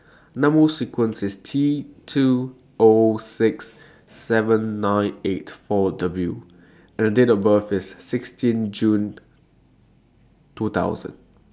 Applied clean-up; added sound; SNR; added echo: none; none; none; none.